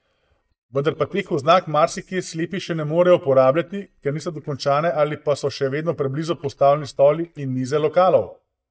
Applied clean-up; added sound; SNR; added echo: neural mask model DeepFilterNet 3.